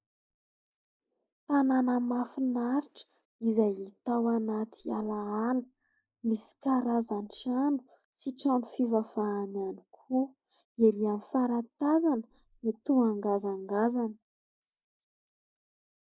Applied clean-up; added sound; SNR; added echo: neural mask model Resemble Enhance denoiser.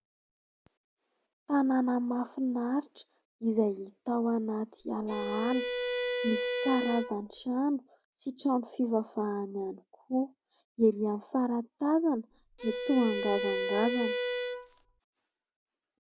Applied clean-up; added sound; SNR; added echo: none; Bowed string instrument; 2 dB; none.